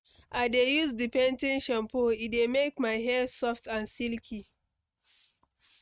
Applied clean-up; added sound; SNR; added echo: neural mask model RNNoise.